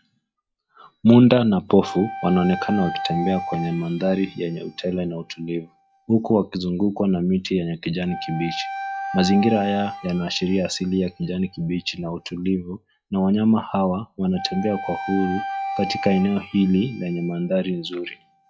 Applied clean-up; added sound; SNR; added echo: classical method log-MMSE.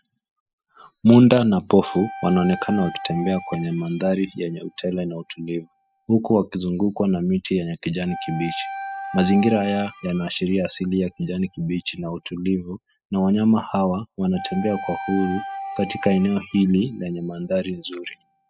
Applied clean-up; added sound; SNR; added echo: classical method spectral subtraction.